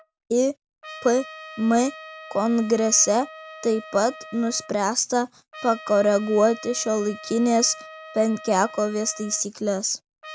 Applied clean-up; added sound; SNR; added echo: none; Trumpet; 18 dB; none.